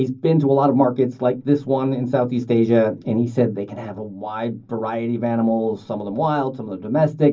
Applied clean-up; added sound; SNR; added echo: none; none; none; reverberation time 0.4 s.